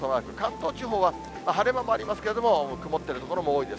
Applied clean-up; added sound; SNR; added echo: none; Rain; 18 dB; none.